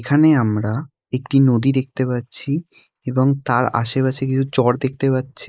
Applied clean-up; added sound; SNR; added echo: neural mask model Resemble Enhance denoiser.